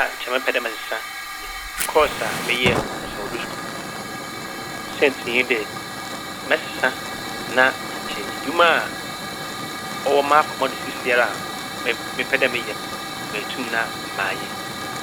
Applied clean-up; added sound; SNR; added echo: none; Hiss / Fire + Fire; 5 dB; none.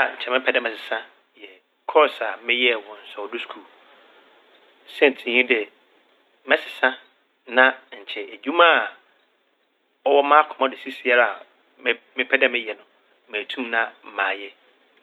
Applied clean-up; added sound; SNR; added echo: none; none; none; none.